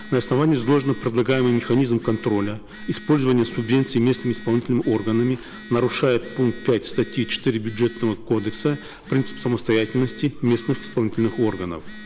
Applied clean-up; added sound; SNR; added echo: none; Telephone; 16 dB; none.